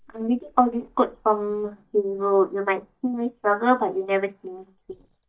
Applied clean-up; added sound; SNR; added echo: neural mask model DeepFilterNet 3.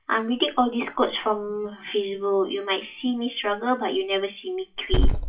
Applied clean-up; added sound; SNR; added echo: classical method WPE with log-MMSE.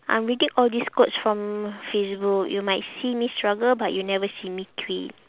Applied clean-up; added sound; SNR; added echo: none; none; none; none.